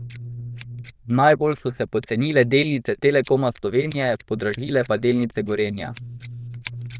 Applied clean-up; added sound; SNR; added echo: neural diffusion model UNIVERSE++.